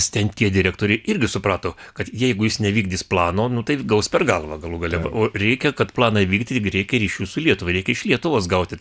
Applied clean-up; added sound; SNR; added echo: none; none; none; none.